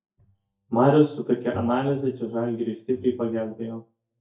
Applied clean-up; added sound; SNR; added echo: neural mask model DeepFilterNet 3.